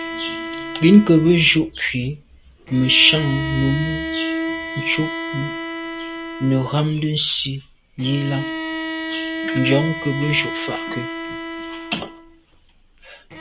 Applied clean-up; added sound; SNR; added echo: none; Bowed string instrument; 8 dB; none.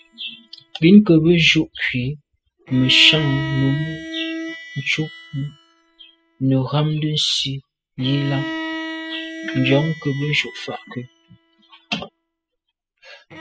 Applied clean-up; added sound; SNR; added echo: classical method spectral subtraction.